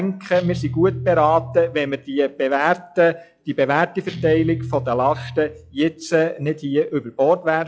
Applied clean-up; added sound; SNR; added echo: classical method log-MMSE.